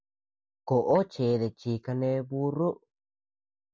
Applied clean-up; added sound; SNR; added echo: none; none; none; none.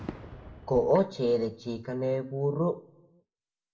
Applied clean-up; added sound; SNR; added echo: none; Fireworks; 18 dB; reverberation time 0.5 s.